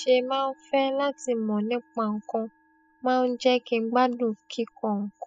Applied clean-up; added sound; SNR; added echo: classical method spectral subtraction.